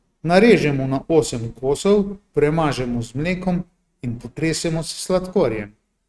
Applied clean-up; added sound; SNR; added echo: neural mask model RNNoise.